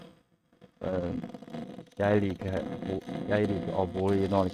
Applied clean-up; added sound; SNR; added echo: neural mask model RNNoise.